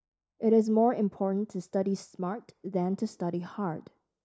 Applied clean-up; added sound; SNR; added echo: neural mask model Resemble Enhance denoiser.